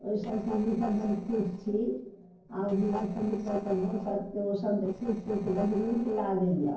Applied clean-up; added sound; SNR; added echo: neural separator model SepFormer DNS4.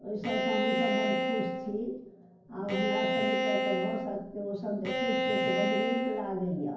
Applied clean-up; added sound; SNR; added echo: none; Bowed string instrument; -2 dB; reverberation time 0.9 s.